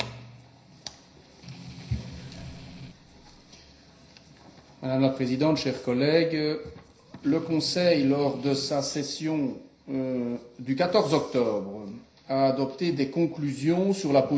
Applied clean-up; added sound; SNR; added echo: none; Strum; 16 dB; reverberation time 0.5 s.